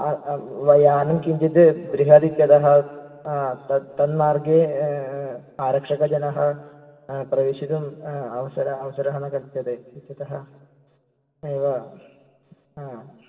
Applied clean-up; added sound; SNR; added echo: none; none; none; reverberation time 2.4 s.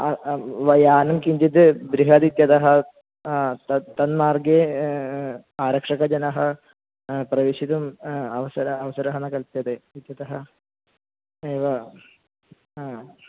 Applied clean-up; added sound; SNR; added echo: none; none; none; none.